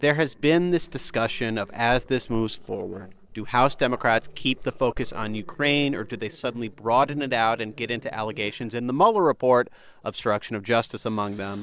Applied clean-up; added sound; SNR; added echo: neural separator model SepFormer DNS4.